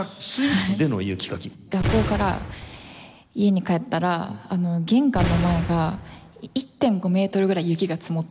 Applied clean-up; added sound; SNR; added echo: none; Boom; 5 dB; none.